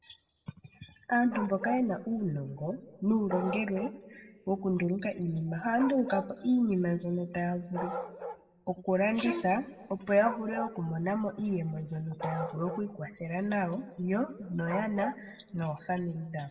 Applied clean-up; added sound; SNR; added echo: none; Bark; 12 dB; reverberation time 1.3 s.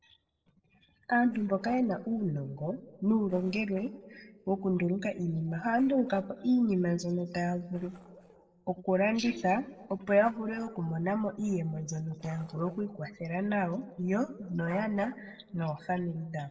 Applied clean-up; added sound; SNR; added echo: neural separator model SepFormer DNS4.